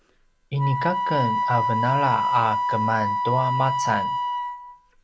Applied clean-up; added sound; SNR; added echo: none; Wind instrument, woodwind instrument; -1 dB; none.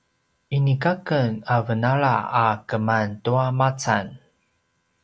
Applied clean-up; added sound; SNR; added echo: none; none; none; none.